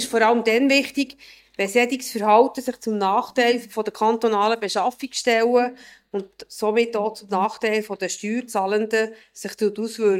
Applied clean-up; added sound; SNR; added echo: neural mask model DeepFilterNet 3.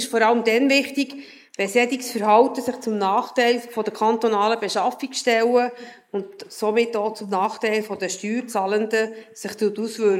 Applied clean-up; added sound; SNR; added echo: neural mask model Resemble Enhance denoiser.